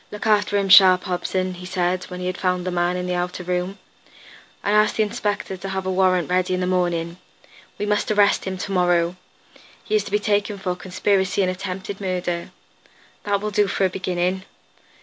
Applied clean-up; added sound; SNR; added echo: none; none; none; none.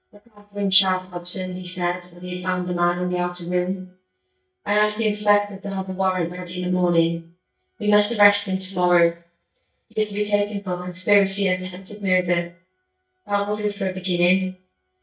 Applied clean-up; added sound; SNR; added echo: neural mask model DeepFilterNet 3.